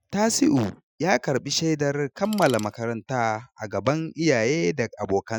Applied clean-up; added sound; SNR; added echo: classical method Wiener filter.